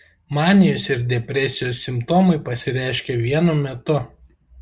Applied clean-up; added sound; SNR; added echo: none; none; none; none.